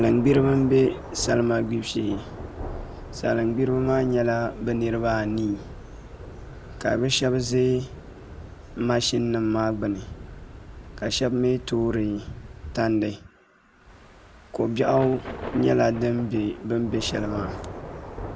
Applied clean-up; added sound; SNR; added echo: none; Thunder / Rain; 13 dB; none.